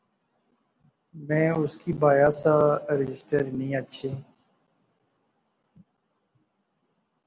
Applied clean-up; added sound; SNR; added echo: none; none; none; none.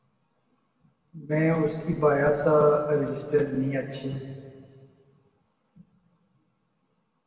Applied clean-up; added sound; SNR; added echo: none; none; none; reverberation time 1.9 s.